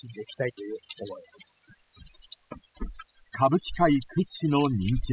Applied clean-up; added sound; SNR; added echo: classical method spectral subtraction.